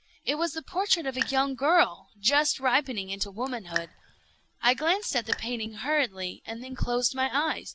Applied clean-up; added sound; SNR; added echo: none; Raindrop; 12 dB; none.